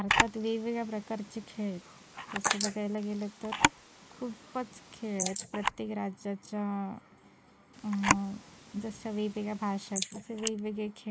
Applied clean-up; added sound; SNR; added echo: neural mask model Resemble Enhance denoiser.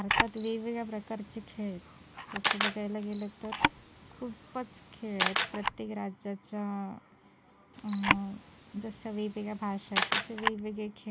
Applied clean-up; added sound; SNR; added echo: none; Camera + Camera; -3 dB; none.